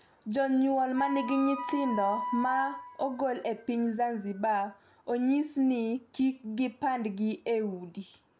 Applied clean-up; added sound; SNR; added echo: none; Wind instrument, woodwind instrument; 6 dB; none.